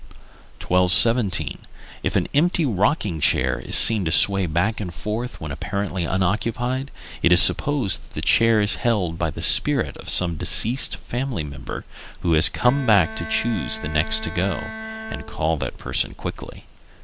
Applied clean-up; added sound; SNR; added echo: none; Bowed string instrument; 13 dB; none.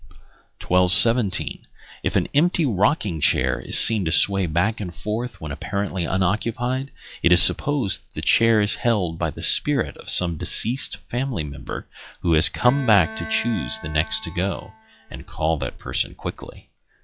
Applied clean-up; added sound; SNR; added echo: classical method log-MMSE.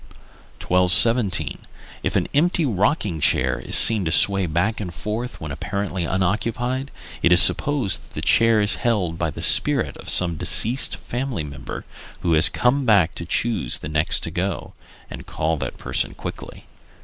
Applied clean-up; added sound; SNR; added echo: neural mask model Resemble Enhance denoiser.